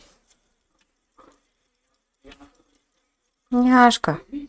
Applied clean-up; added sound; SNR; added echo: neural mask model RNNoise.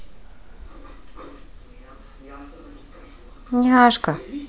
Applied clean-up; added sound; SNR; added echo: none; none; none; none.